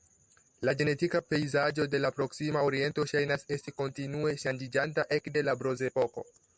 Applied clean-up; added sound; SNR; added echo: none; none; none; none.